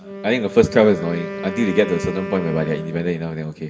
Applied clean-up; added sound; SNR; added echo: none; Wind instrument, woodwind instrument; 10 dB; reverberation time 1.9 s.